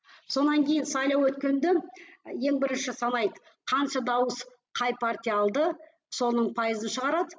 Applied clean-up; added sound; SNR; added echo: none; none; none; none.